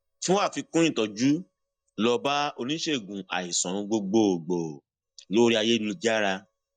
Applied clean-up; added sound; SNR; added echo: neural mask model DeepFilterNet 3.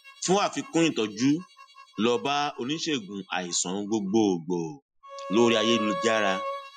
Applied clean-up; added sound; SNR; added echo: classical method Wiener filter.